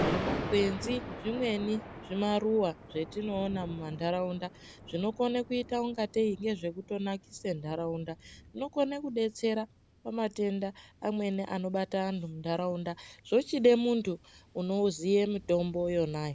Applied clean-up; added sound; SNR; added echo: none; Thunder; 12 dB; none.